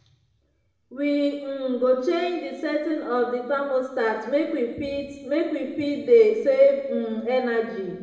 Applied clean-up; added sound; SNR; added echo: none; none; none; reverberation time 1.1 s.